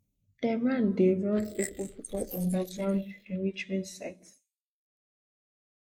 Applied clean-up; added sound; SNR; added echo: neural mask model Resemble Enhance denoiser.